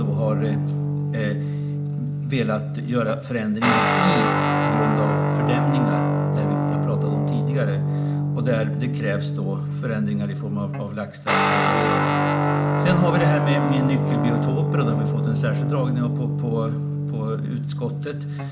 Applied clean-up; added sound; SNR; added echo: none; Guitar; -5 dB; reverberation time 0.4 s.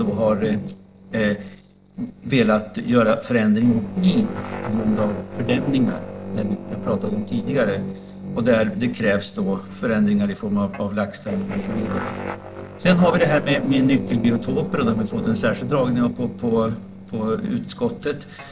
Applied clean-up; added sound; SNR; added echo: neural separator model SepFormer DNS4.